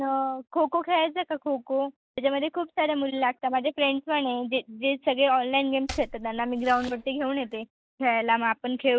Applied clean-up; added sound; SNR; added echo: neural mask model DeepFilterNet 3.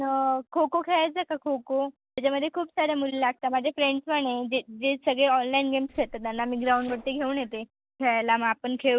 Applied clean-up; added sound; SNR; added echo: neural separator model SepFormer DNS4.